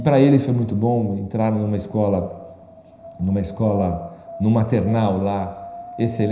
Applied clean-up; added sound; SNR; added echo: none; Wind; 17 dB; reverberation time 0.9 s.